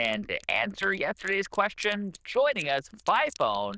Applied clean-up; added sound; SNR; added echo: neural diffusion model UNIVERSE++.